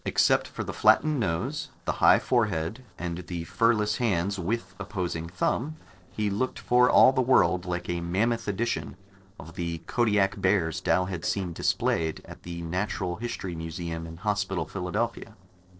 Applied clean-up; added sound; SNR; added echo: neural separator model SepFormer DNS4.